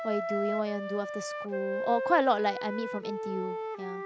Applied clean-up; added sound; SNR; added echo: none; Wind instrument, woodwind instrument; 4 dB; none.